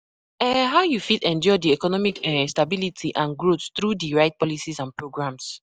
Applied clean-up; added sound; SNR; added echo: neural mask model DeepFilterNet 3.